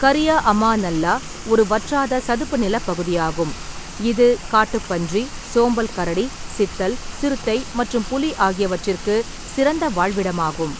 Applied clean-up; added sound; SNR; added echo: none; Rain; 9 dB; none.